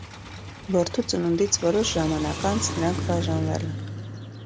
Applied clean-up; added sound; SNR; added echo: none; Car; 6 dB; none.